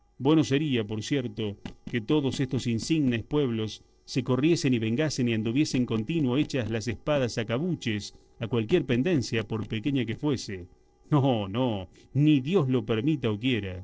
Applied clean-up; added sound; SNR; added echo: neural separator model SepFormer DNS4.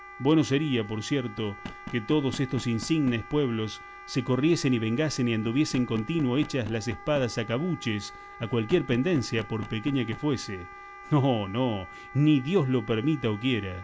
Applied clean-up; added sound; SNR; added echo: none; Knock + Wind instrument, woodwind instrument; 16 dB; none.